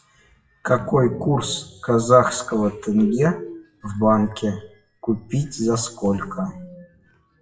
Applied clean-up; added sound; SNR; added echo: classical method WPE with log-MMSE.